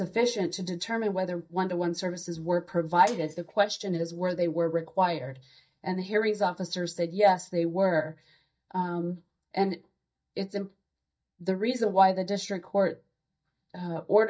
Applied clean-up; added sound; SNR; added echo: neural mask model DeepFilterNet 3.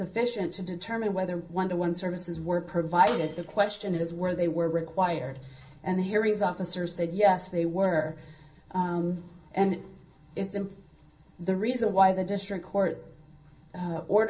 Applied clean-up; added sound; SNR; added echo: none; Shatter; 14 dB; reverberation time 0.3 s.